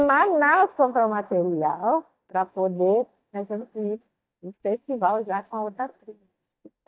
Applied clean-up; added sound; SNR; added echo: neural mask model DeepFilterNet 3.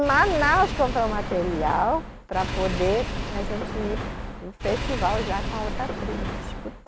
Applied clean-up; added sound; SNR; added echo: none; Engine / Car; 4 dB; none.